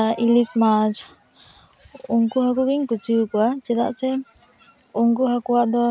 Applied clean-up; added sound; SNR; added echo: none; none; none; none.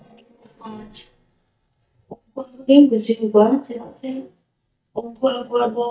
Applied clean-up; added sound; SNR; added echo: neural mask model DeepFilterNet 3.